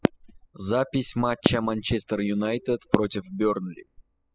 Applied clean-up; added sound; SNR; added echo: classical method spectral subtraction.